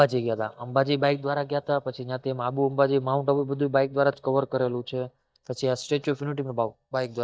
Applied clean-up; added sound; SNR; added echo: neural mask model DeepFilterNet 3.